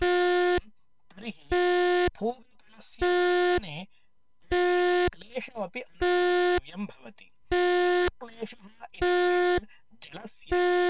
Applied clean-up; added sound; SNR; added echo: neural separator model SepFormer WHAM!.